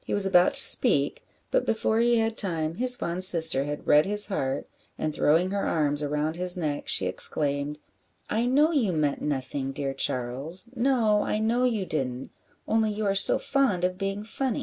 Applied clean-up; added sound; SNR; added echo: none; none; none; none.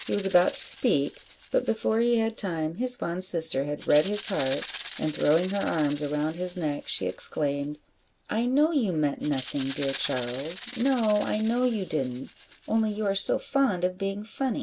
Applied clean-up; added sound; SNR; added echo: none; Rattle (instrument); 7 dB; none.